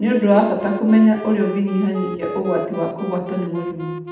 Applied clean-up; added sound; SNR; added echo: none; Wind instrument, woodwind instrument; 12 dB; reverberation time 0.8 s.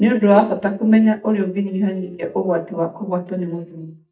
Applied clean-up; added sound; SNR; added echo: neural mask model DeepFilterNet 3.